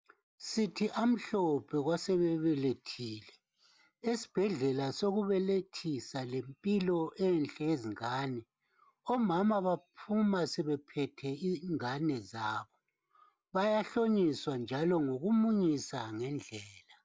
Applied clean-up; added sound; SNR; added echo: none; none; none; none.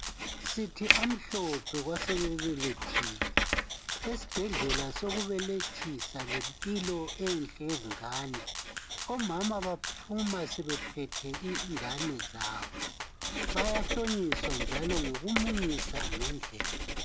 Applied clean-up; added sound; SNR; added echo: none; Rattle (instrument) + Writing; -1 dB; none.